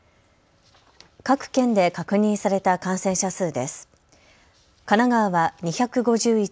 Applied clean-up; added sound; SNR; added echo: none; none; none; none.